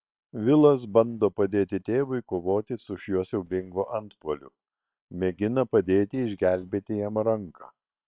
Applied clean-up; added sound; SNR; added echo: neural separator model SepFormer WHAM!.